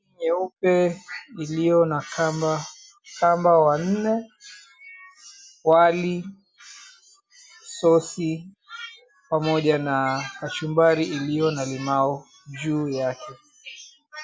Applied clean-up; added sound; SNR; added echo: none; none; none; none.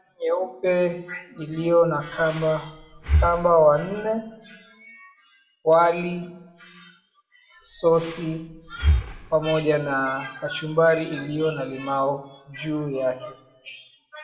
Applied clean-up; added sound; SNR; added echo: none; Breathing; 4 dB; reverberation time 0.6 s.